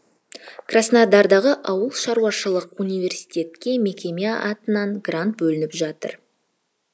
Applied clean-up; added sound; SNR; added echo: neural mask model Resemble Enhance denoiser.